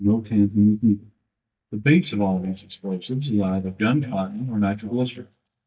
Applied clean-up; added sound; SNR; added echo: neural mask model DeepFilterNet 3.